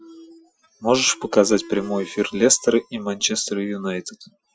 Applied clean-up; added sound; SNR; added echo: classical method Wiener filter.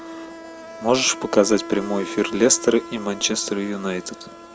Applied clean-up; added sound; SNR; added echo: none; Insect; 13 dB; none.